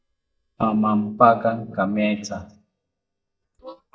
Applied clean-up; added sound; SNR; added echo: neural mask model DeepFilterNet 3.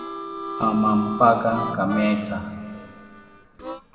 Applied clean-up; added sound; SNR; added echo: none; Harmonica; 10 dB; reverberation time 1.8 s.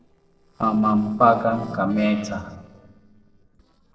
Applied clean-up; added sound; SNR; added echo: neural separator model SepFormer DNS4.